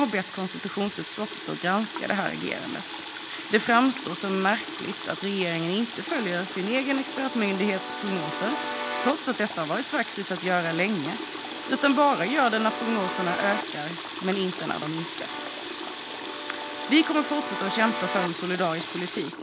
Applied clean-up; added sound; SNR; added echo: none; Water tap, faucet + Keyboard (musical); 3 dB; none.